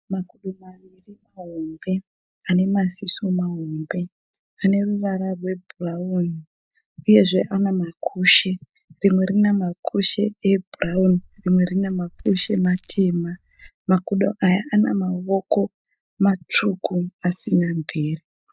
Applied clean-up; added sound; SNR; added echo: neural mask model DeepFilterNet 3.